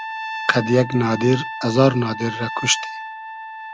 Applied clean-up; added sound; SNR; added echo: none; Trumpet; 10 dB; none.